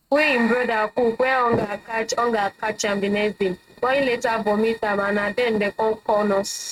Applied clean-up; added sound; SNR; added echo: neural mask model RNNoise.